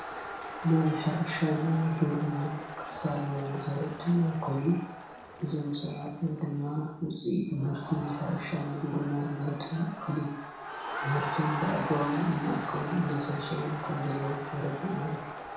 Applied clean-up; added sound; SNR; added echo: none; Crowd; 9 dB; reverberation time 0.6 s.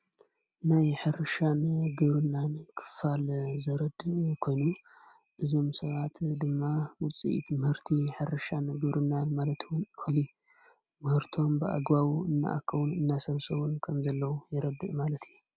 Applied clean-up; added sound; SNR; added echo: none; none; none; none.